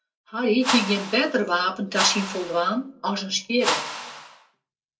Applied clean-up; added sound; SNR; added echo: none; Whoosh, swoosh, swish; 5 dB; reverberation time 0.2 s.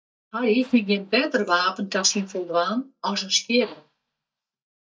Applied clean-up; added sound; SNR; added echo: neural mask model DeepFilterNet 3.